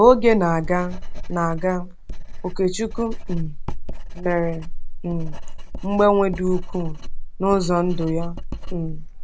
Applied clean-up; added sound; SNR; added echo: none; Writing; 3 dB; none.